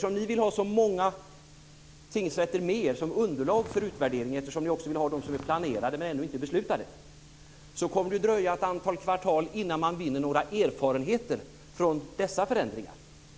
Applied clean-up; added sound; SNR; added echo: none; Walk, footsteps; 16 dB; none.